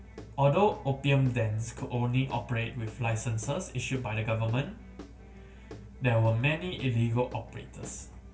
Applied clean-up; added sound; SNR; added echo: none; Guitar / Drum; 19 dB; reverberation time 0.2 s.